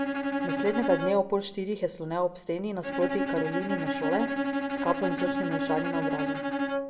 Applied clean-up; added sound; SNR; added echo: none; Bowed string instrument; 0 dB; reverberation time 0.6 s.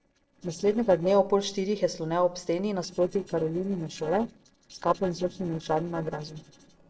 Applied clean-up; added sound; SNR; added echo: neural separator model SepFormer DNS4.